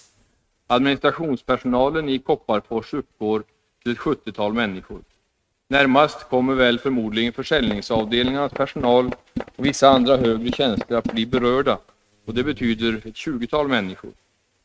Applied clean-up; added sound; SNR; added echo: neural mask model RNNoise.